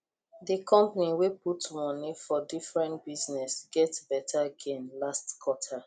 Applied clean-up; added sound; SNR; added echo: none; none; none; none.